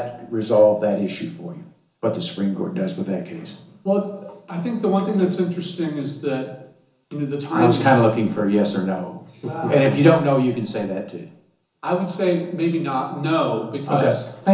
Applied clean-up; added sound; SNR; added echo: none; none; none; reverberation time 0.7 s.